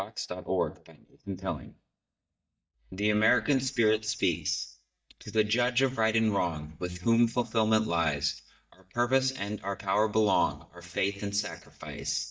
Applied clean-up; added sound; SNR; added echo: neural mask model DeepFilterNet 3.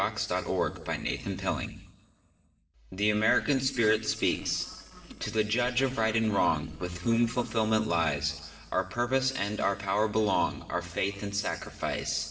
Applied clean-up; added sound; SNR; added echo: neural separator model SepFormer DNS4.